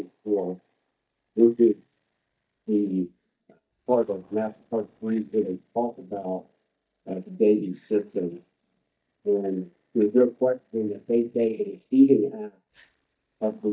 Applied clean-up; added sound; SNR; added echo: neural mask model DeepFilterNet 3.